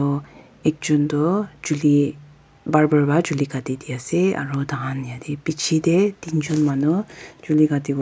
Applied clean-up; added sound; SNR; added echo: none; none; none; none.